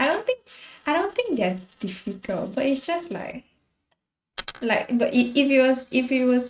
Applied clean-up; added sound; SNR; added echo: neural mask model RNNoise.